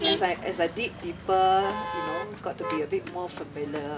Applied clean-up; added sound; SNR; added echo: none; Motor vehicle (road); 6 dB; reverberation time 0.7 s.